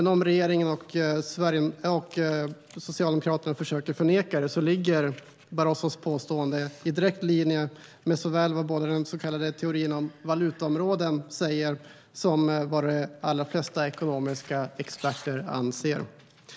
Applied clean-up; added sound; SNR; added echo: none; none; none; none.